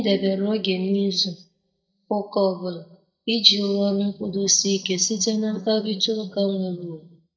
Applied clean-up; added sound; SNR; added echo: neural mask model DeepFilterNet 3.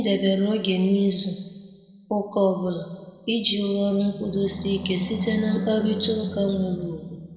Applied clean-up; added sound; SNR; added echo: none; Animal; 11 dB; reverberation time 1.3 s.